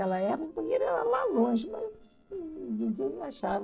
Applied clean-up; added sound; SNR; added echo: neural separator model SepFormer DNS4.